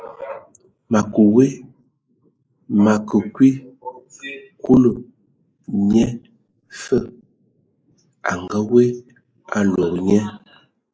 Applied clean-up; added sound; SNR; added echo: neural mask model Resemble Enhance denoiser.